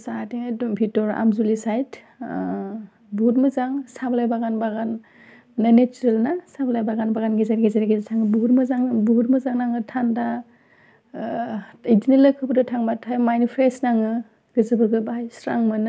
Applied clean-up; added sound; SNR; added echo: none; none; none; none.